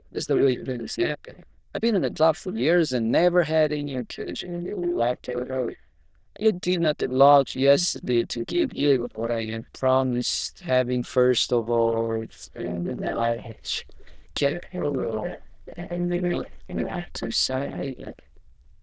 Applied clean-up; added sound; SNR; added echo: neural diffusion model UNIVERSE++.